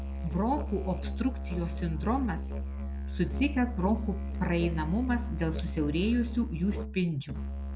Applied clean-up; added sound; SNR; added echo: none; Musical instrument; 3 dB; none.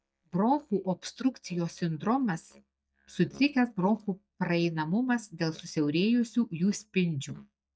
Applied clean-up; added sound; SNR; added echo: neural mask model DeepFilterNet 3.